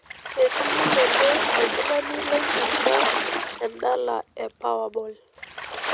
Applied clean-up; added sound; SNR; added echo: none; Water / Splash, splatter; 0 dB; none.